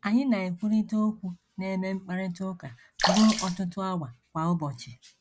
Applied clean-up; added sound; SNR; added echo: none; Sink (filling or washing) / Water / Splash, splatter; 0 dB; none.